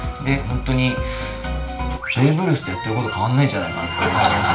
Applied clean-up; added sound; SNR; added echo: none; Wind instrument, woodwind instrument; 16 dB; reverberation time 0.3 s.